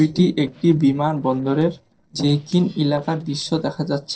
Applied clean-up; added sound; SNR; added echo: neural separator model SepFormer DNS4.